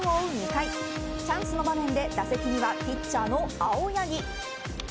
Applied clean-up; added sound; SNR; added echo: none; Wind instrument, woodwind instrument; 9 dB; none.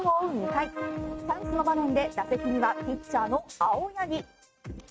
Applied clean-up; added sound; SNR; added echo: neural mask model RNNoise.